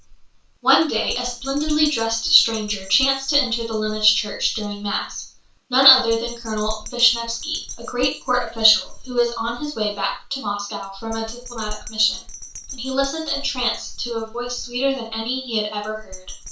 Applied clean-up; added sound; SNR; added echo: none; Bell; 12 dB; reverberation time 0.3 s.